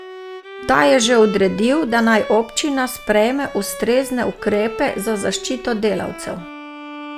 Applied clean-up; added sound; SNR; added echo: none; Bowed string instrument; 14 dB; none.